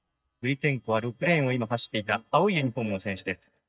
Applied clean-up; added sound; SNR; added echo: neural mask model DeepFilterNet 3.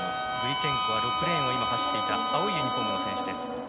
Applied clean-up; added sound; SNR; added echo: none; Harmonica; -4 dB; none.